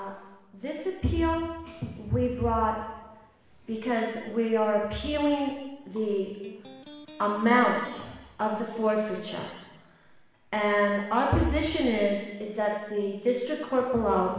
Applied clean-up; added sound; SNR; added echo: none; Electric guitar; 19 dB; reverberation time 1.1 s.